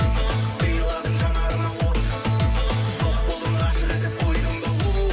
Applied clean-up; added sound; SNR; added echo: none; none; none; none.